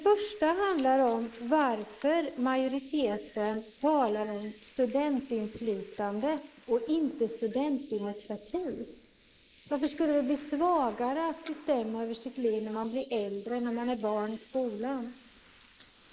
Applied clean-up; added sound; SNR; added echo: neural mask model Resemble Enhance denoiser.